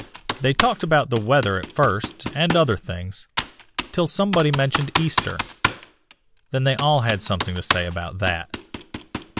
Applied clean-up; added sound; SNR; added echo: none; Computer keyboard; 6 dB; none.